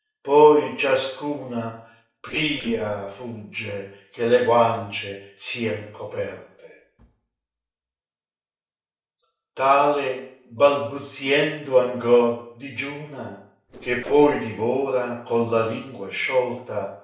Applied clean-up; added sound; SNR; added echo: neural separator model SepFormer DNS4.